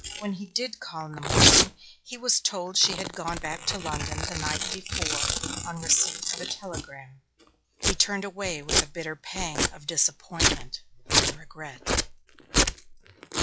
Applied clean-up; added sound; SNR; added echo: classical method log-MMSE.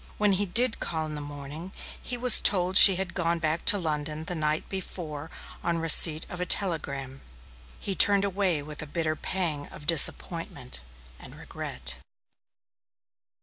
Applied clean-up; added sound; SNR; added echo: none; none; none; none.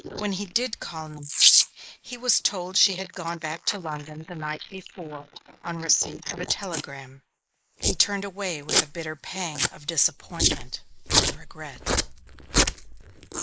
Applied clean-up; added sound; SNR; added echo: neural mask model Resemble Enhance denoiser.